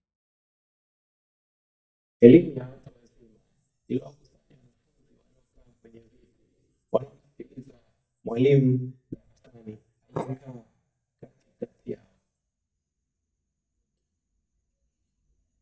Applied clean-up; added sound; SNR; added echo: neural mask model DeepFilterNet 3.